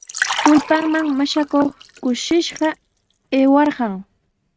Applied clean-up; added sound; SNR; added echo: neural mask model RNNoise.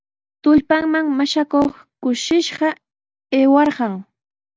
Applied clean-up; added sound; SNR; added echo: none; none; none; none.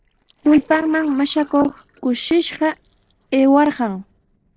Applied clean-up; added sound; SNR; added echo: neural separator model SepFormer DNS4.